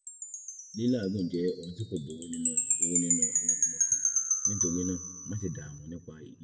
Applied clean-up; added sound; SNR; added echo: none; Wind chime; -4 dB; reverberation time 1.3 s.